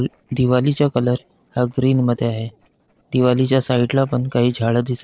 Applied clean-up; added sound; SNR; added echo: neural separator model SepFormer DNS4.